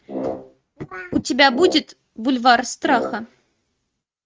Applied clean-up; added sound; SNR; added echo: neural mask model RNNoise.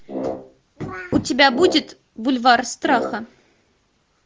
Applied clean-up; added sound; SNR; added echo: none; Brass instrument; 11 dB; none.